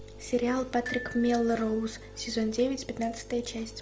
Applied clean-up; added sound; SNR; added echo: none; Glockenspiel; 16 dB; none.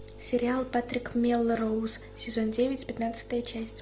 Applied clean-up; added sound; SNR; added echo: none; none; none; none.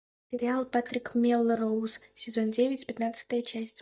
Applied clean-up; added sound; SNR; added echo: neural mask model DeepFilterNet 3.